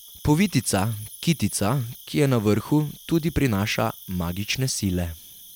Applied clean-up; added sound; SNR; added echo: none; Cricket; 19 dB; none.